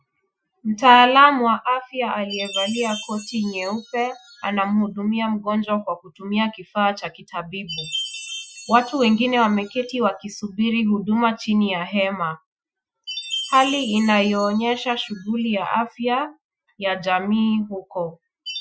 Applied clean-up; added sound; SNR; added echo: classical method Wiener filter.